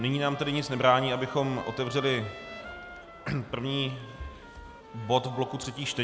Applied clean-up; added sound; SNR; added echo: none; Trumpet; 16 dB; none.